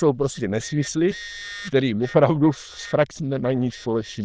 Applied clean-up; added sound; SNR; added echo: neural diffusion model UNIVERSE++.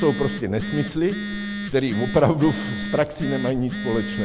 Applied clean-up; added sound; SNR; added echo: none; Telephone; 7 dB; none.